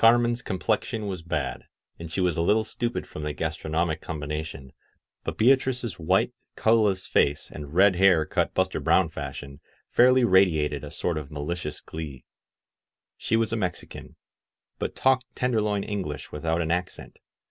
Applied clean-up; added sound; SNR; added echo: none; none; none; none.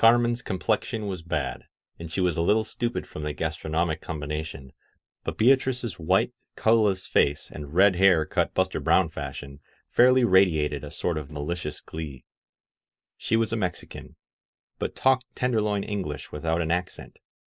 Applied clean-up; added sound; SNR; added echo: neural mask model Resemble Enhance denoiser.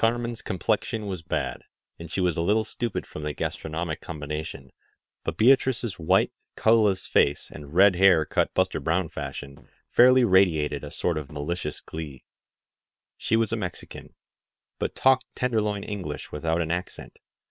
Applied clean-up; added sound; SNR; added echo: neural separator model SepFormer WHAM!.